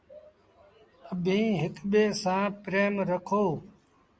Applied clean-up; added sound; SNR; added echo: none; none; none; none.